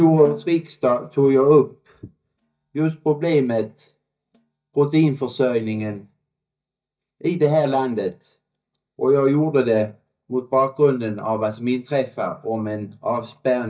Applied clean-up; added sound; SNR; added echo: neural mask model DeepFilterNet 3.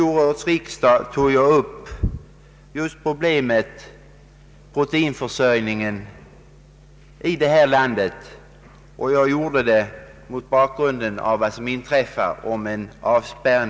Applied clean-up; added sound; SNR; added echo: none; none; none; none.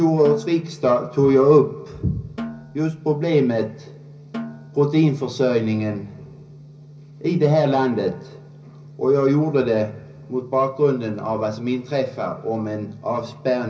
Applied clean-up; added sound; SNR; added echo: none; Snare drum; 17 dB; reverberation time 0.5 s.